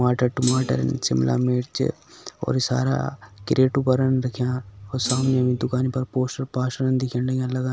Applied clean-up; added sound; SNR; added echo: none; Thump, thud; 11 dB; none.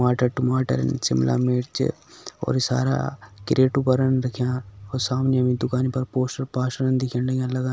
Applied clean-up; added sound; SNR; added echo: none; none; none; none.